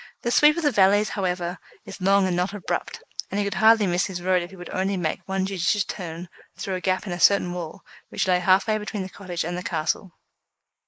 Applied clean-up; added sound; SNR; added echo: neural mask model Resemble Enhance denoiser.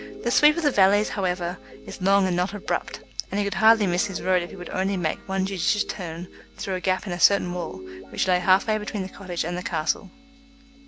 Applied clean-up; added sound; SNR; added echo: none; Guitar; 17 dB; none.